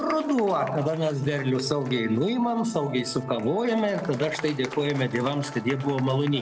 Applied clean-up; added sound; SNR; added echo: none; Musical instrument + Applause; 15 dB; none.